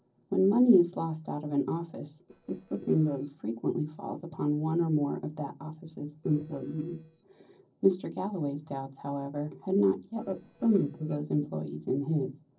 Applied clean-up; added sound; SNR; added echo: neural separator model SepFormer DNS4.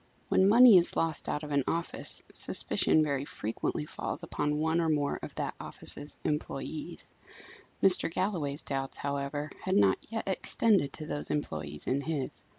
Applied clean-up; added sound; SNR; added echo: none; none; none; none.